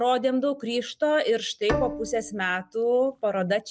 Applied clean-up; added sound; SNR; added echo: none; Bowed string instrument; 8 dB; none.